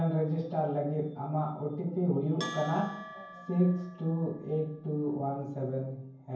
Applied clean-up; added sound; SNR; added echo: none; Bell; 17 dB; reverberation time 0.9 s.